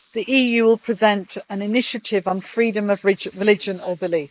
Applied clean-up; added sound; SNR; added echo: neural mask model Resemble Enhance denoiser.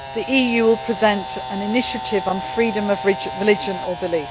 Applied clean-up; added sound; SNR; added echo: none; Camera; 9 dB; none.